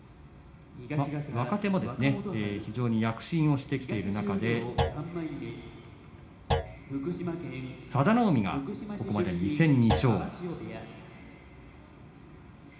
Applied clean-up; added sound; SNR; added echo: none; Thump, thud; 6 dB; reverberation time 0.4 s.